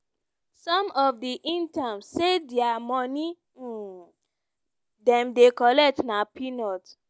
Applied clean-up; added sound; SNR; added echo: none; none; none; none.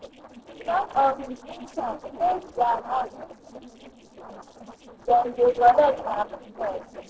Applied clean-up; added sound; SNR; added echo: neural separator model SepFormer DNS4.